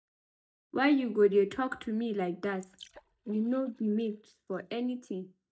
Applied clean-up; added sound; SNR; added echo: neural mask model DeepFilterNet 3.